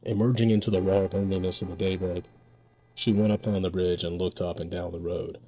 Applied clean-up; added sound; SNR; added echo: neural separator model SepFormer DNS4.